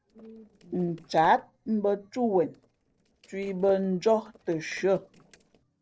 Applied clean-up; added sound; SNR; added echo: neural separator model SepFormer DNS4.